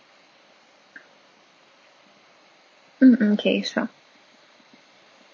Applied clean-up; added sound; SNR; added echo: none; none; none; none.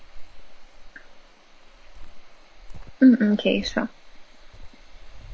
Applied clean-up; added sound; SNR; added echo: none; Cricket; 12 dB; none.